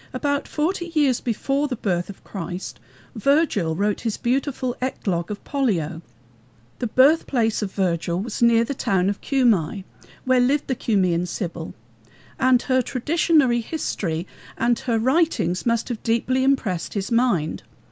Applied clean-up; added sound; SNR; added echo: none; none; none; none.